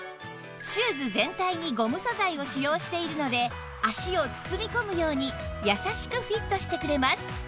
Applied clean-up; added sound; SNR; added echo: none; none; none; none.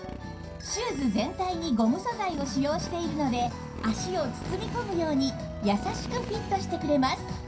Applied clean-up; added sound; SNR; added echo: none; Motorcycle; 11 dB; reverberation time 0.3 s.